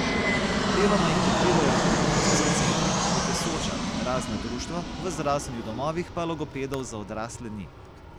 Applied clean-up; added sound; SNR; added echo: none; Fixed-wing aircraft, airplane; -5 dB; none.